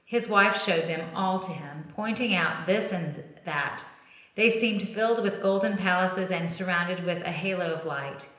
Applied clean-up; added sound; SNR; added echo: none; none; none; reverberation time 0.9 s.